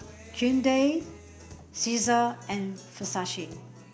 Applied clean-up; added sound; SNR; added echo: none; Guitar; 17 dB; none.